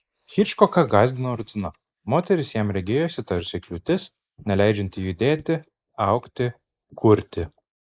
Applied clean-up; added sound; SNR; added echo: neural mask model Resemble Enhance denoiser.